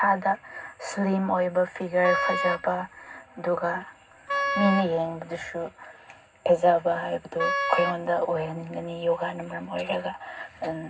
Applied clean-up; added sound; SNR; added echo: none; Wind instrument, woodwind instrument; 3 dB; reverberation time 0.4 s.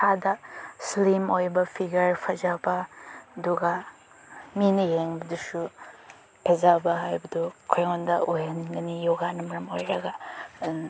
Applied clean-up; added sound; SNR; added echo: none; none; none; none.